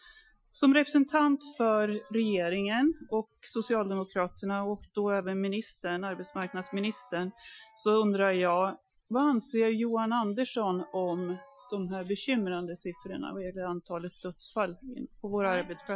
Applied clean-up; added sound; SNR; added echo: classical method Wiener filter.